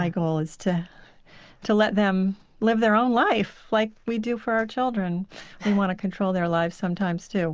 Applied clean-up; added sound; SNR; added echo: none; none; none; none.